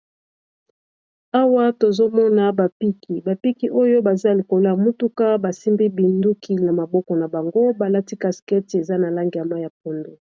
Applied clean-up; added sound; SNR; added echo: none; none; none; none.